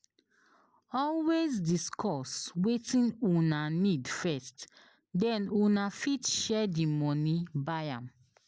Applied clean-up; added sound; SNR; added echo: none; none; none; none.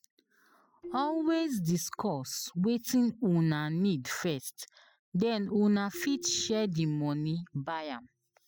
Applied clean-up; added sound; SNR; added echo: classical method spectral subtraction.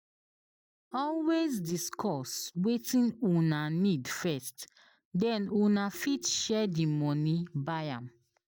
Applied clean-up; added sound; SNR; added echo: neural mask model DeepFilterNet 3.